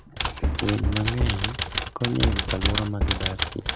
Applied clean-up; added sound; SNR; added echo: none; Knock + Typewriter; -3 dB; none.